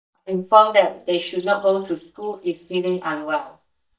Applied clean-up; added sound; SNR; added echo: neural mask model DeepFilterNet 3.